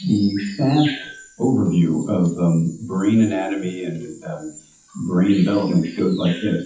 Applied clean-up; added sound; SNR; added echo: classical method WPE with log-MMSE.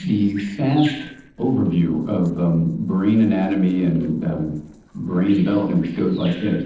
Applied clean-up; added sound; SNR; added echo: neural separator model SepFormer DNS4.